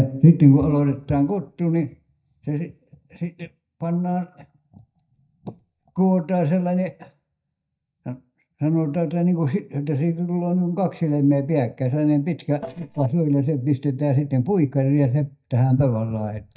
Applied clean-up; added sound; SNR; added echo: neural mask model DeepFilterNet 3.